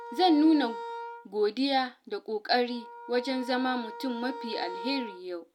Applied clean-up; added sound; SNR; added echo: none; Wind instrument, woodwind instrument; 13 dB; none.